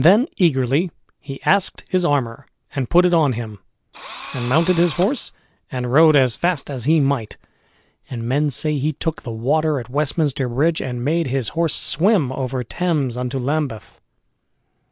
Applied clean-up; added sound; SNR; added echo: none; Engine / Drill; 14 dB; none.